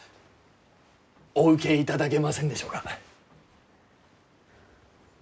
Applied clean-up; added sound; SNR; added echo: none; none; none; none.